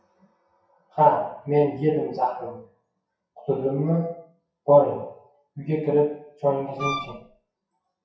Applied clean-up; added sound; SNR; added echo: classical method WPE with log-MMSE.